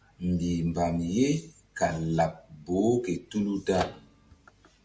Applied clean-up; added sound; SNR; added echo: none; Microwave oven; 12 dB; none.